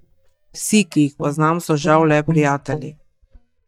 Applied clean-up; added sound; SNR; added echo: neural mask model DeepFilterNet 3.